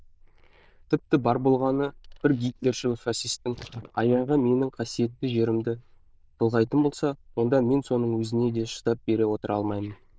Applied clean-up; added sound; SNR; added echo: neural diffusion model UNIVERSE++.